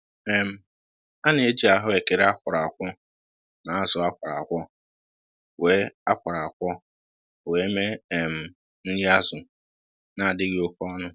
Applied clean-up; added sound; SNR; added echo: none; none; none; none.